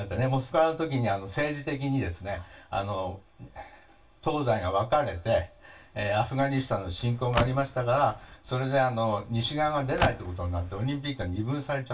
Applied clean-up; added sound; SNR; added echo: none; Car; 6 dB; reverberation time 0.2 s.